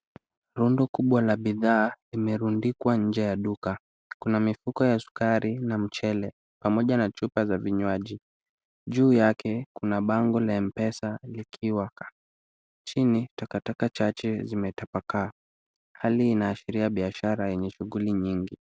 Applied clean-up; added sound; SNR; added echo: none; none; none; none.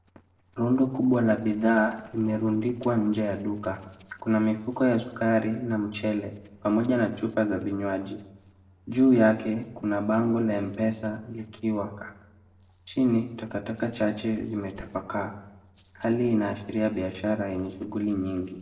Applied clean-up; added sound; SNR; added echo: neural separator model SepFormer DNS4.